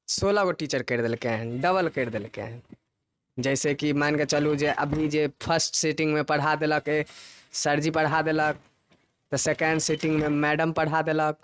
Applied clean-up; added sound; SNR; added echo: neural mask model RNNoise.